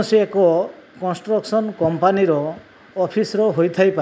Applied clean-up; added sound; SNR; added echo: none; none; none; none.